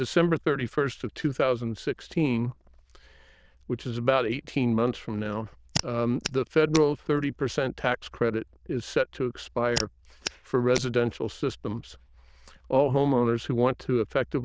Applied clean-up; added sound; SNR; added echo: neural diffusion model UNIVERSE++.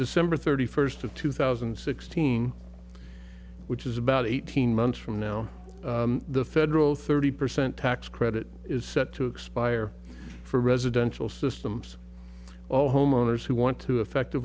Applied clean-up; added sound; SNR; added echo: none; none; none; none.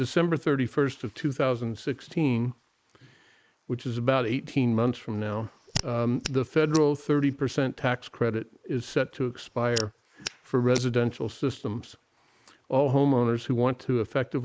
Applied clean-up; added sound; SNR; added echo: neural mask model Resemble Enhance denoiser.